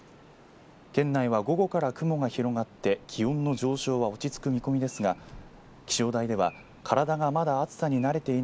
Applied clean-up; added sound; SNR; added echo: none; none; none; none.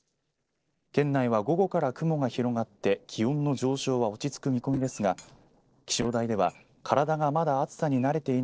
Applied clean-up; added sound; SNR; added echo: neural separator model SepFormer DNS4.